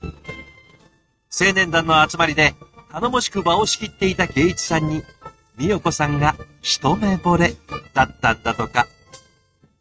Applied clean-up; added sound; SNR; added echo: neural mask model RNNoise.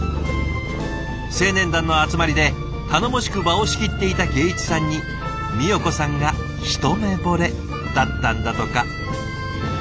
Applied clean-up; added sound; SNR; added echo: none; Purr; 5 dB; none.